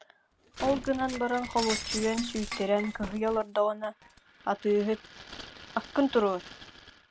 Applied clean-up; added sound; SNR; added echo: none; Shatter; 11 dB; none.